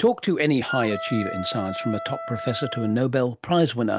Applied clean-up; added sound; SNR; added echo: none; Wind instrument, woodwind instrument; 10 dB; none.